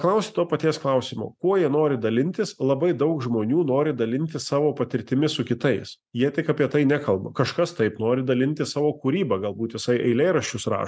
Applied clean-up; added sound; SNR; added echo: none; none; none; none.